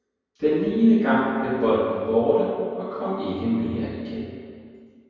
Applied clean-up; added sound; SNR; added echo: none; none; none; reverberation time 2.2 s.